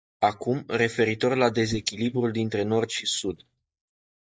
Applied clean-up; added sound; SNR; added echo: neural mask model DeepFilterNet 3.